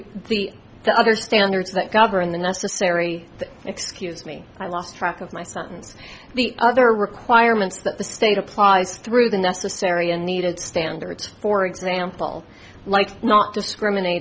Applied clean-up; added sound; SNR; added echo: none; none; none; none.